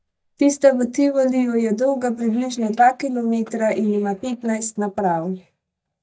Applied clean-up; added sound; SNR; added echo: neural mask model DeepFilterNet 3.